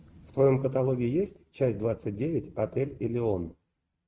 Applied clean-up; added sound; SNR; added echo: neural mask model RNNoise.